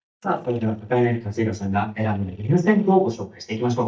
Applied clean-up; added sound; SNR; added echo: neural mask model DeepFilterNet 3.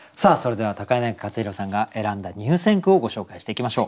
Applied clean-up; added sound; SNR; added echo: none; none; none; none.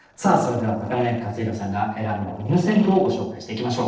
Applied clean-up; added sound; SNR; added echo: neural separator model SepFormer DNS4.